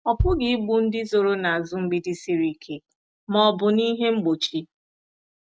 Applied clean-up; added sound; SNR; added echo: none; Bass drum; 8 dB; none.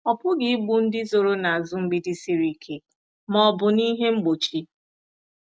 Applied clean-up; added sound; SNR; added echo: none; none; none; none.